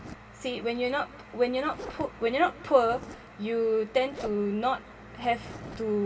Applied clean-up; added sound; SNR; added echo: none; Zipper (clothing); 18 dB; reverberation time 3.0 s.